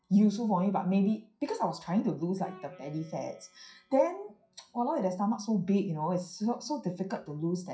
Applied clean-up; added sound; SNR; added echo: classical method WPE with log-MMSE.